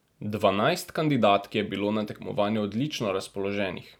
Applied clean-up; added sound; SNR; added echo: none; none; none; none.